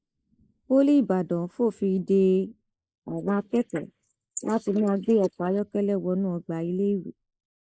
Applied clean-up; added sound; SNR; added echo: neural mask model Resemble Enhance denoiser.